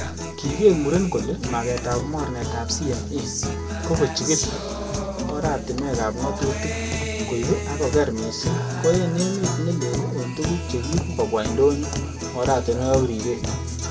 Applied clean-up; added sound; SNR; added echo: none; Guitar; 3 dB; reverberation time 1.6 s.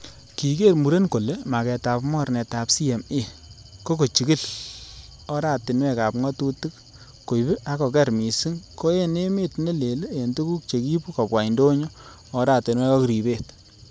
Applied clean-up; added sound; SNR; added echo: none; none; none; none.